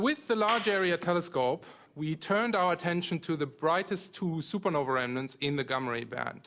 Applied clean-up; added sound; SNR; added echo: none; Clapping; 9 dB; none.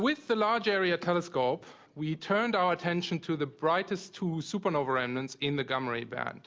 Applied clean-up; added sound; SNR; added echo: none; none; none; none.